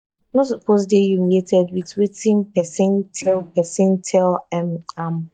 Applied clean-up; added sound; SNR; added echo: neural mask model DeepFilterNet 3.